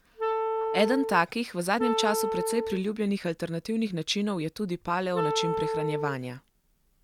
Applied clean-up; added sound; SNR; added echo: none; Wind instrument, woodwind instrument; 1 dB; none.